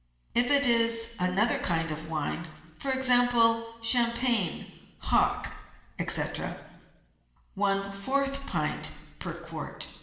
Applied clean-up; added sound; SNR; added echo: none; Bowed string instrument; 19 dB; reverberation time 1.1 s.